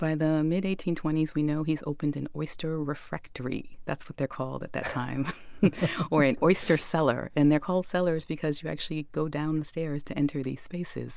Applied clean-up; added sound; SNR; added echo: none; none; none; none.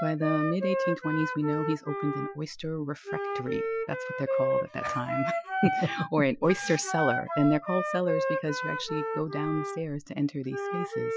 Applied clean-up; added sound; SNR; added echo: classical method Wiener filter.